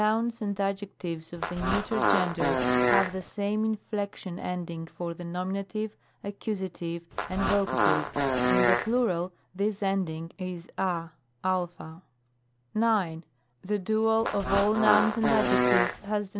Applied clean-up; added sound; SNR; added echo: none; Fart; -3 dB; none.